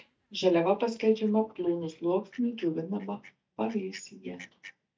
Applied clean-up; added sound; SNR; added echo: neural mask model DeepFilterNet 3.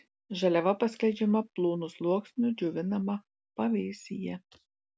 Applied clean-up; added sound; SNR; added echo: none; none; none; none.